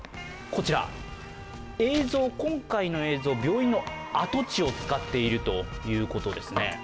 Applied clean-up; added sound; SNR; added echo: none; Domestic sounds, home sounds; 17 dB; none.